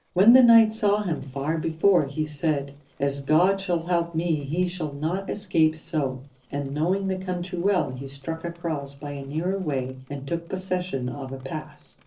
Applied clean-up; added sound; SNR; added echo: neural separator model SepFormer DNS4.